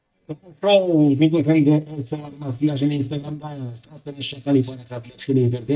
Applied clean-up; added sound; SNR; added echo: neural mask model DeepFilterNet 3.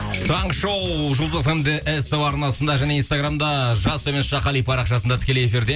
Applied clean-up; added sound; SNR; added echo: none; none; none; none.